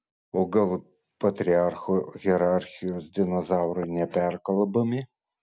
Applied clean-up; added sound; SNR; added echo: none; none; none; none.